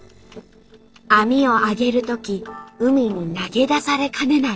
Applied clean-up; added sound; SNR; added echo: neural separator model SepFormer DNS4.